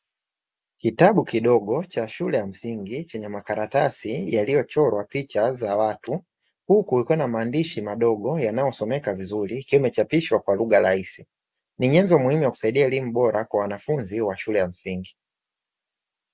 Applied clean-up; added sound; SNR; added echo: none; none; none; none.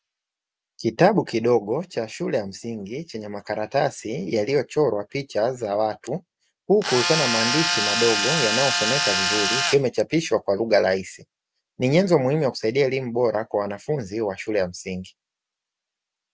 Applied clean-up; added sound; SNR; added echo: none; Tools; -1 dB; none.